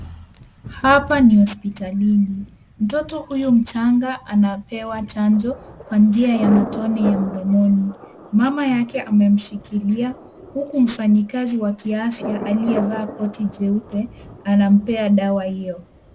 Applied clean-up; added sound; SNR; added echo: none; Thunder; 15 dB; none.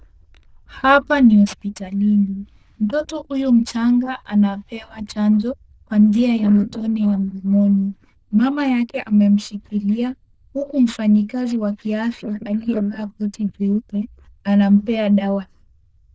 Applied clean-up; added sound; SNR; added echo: neural diffusion model UNIVERSE++.